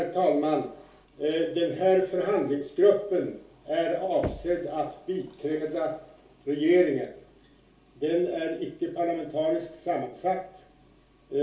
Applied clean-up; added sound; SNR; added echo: none; Knock; 14 dB; reverberation time 0.3 s.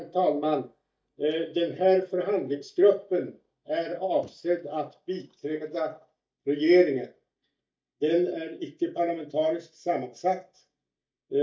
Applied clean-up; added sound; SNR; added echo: neural mask model DeepFilterNet 3.